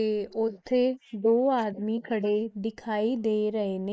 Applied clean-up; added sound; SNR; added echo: neural mask model Resemble Enhance denoiser.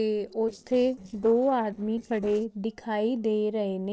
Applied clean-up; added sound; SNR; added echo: neural separator model SepFormer DNS4.